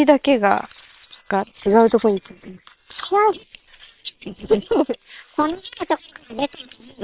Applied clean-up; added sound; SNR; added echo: neural separator model SepFormer WHAM!.